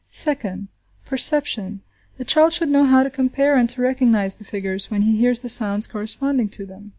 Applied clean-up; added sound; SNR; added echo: none; none; none; none.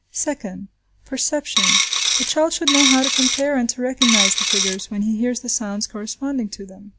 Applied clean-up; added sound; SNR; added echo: none; Coin (dropping); -4 dB; none.